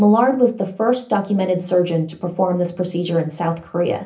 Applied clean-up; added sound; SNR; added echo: none; none; none; reverberation time 0.3 s.